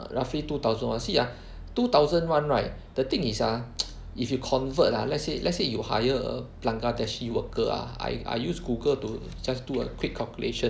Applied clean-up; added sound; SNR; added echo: none; none; none; none.